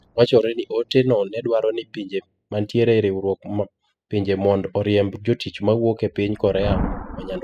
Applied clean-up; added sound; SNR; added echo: classical method spectral subtraction.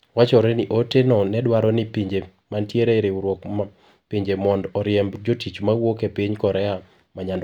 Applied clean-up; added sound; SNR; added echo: none; none; none; none.